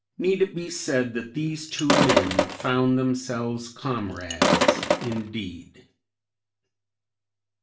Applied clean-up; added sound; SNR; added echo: none; Sink (filling or washing); -4 dB; reverberation time 0.3 s.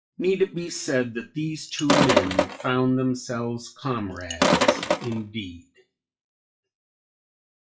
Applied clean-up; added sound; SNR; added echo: classical method WPE with log-MMSE.